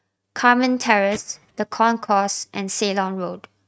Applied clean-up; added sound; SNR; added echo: neural mask model RNNoise.